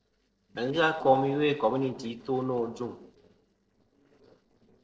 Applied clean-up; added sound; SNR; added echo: neural separator model SepFormer DNS4.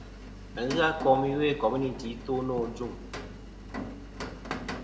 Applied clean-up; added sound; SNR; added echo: none; Rain; 9 dB; reverberation time 1.2 s.